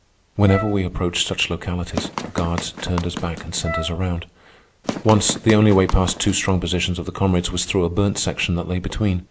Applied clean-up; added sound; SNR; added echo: none; Wind instrument, woodwind instrument + Run; 10 dB; none.